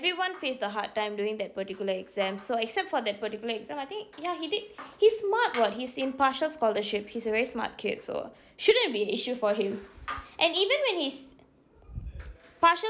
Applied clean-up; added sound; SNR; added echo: none; none; none; none.